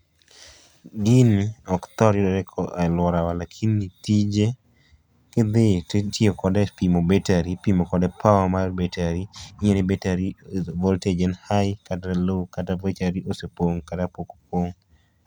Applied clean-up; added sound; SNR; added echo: none; none; none; none.